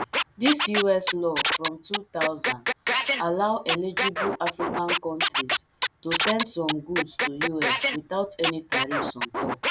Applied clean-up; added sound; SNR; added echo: none; Scratching (performance technique); -1 dB; none.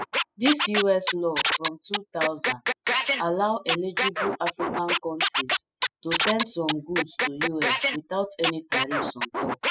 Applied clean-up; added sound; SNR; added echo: classical method spectral subtraction.